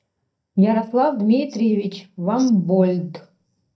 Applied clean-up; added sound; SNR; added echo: neural mask model DeepFilterNet 3.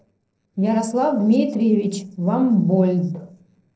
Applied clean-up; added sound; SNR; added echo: neural separator model SepFormer DNS4.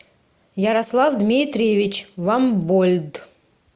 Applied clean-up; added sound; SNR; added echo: none; none; none; none.